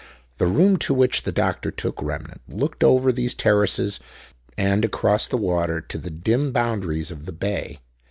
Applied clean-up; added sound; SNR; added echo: none; none; none; none.